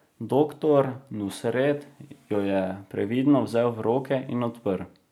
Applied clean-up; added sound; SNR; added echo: none; none; none; none.